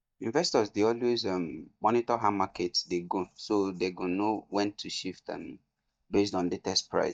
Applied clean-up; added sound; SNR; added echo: neural mask model DeepFilterNet 3.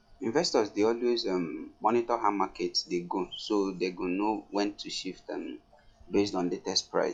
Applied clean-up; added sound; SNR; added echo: classical method log-MMSE.